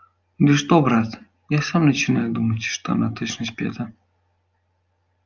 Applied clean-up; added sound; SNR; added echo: none; none; none; none.